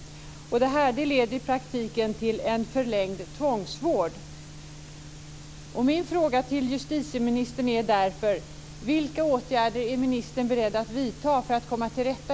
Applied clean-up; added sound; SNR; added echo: none; none; none; none.